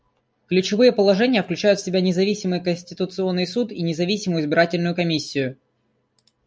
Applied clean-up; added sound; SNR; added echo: none; none; none; none.